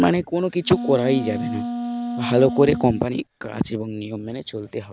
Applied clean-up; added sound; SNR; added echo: none; Wind instrument, woodwind instrument; 7 dB; none.